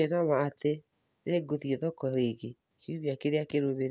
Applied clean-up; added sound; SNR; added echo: none; none; none; none.